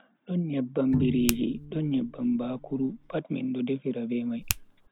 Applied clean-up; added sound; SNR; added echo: none; Bowed string instrument + Finger snapping; 7 dB; none.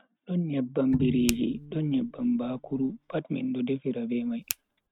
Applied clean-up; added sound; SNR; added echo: neural mask model RNNoise.